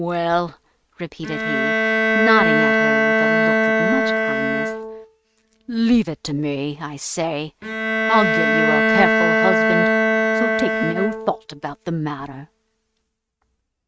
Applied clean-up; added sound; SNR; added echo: neural mask model RNNoise.